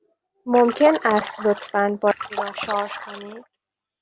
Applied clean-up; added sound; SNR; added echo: none; Splash, splatter; 10 dB; none.